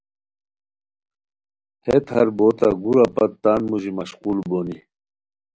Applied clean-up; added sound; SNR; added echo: none; none; none; none.